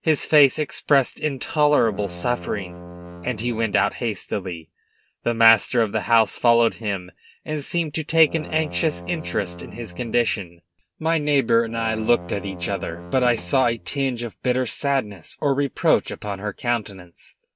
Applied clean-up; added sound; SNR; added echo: none; Brass instrument; 15 dB; none.